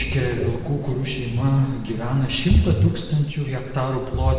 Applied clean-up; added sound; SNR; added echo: none; Ocean; 3 dB; reverberation time 1.2 s.